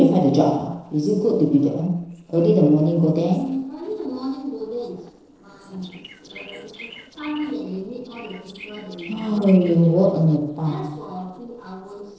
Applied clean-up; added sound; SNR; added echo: neural separator model SepFormer DNS4.